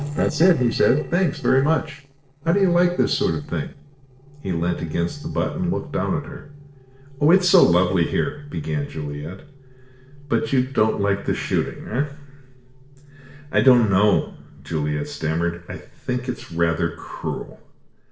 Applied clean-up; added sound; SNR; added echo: neural separator model SepFormer DNS4.